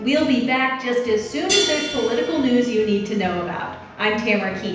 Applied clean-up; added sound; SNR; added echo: none; Hi-hat; 11 dB; reverberation time 0.9 s.